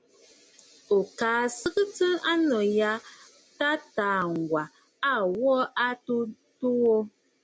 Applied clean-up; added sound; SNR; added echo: none; none; none; none.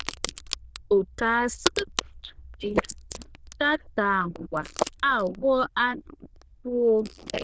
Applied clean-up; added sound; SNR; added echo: neural diffusion model UNIVERSE++.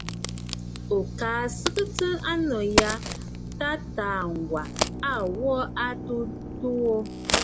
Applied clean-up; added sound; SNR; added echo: none; Drill + Crack; 2 dB; none.